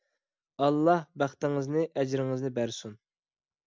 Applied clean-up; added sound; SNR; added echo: none; none; none; none.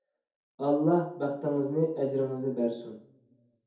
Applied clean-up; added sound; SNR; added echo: none; none; none; reverberation time 0.6 s.